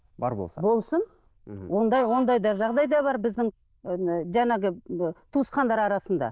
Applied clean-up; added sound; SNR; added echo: neural diffusion model UNIVERSE++.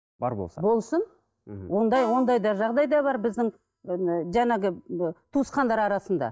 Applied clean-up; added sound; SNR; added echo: neural mask model DeepFilterNet 3.